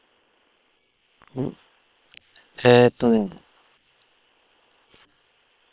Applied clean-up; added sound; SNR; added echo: neural separator model SepFormer WHAM!.